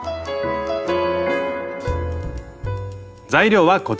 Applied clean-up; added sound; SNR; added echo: none; none; none; none.